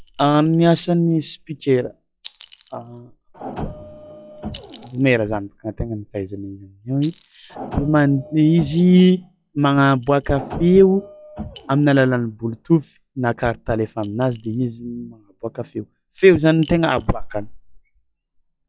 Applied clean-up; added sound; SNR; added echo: classical method log-MMSE.